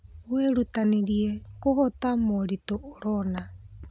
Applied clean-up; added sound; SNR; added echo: none; none; none; none.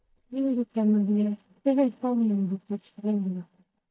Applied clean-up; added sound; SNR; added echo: neural mask model DeepFilterNet 3.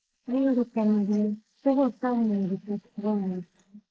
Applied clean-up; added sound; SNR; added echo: neural mask model Resemble Enhance denoiser.